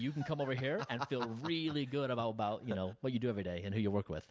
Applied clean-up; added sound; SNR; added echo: none; none; none; none.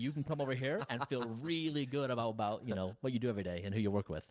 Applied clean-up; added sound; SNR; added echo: neural separator model SepFormer DNS4.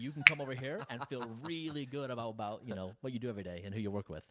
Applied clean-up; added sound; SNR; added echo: none; Finger snapping; -4 dB; none.